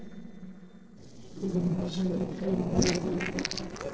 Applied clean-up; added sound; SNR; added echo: neural separator model SepFormer DNS4.